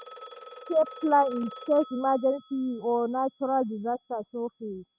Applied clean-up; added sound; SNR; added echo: none; Telephone; 19 dB; none.